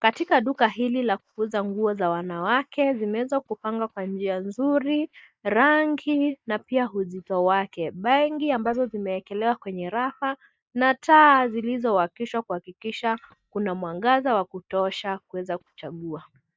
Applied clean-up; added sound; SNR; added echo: neural mask model DeepFilterNet 3.